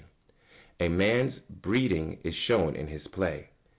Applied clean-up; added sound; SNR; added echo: none; none; none; none.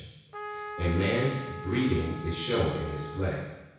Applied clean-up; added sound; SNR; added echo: none; Trumpet; 11 dB; reverberation time 1.1 s.